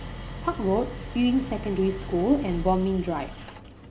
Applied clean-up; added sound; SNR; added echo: none; Idling; 10 dB; none.